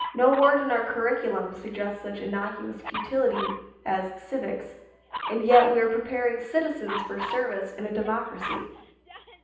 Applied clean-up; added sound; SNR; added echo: none; Dog; 11 dB; reverberation time 0.9 s.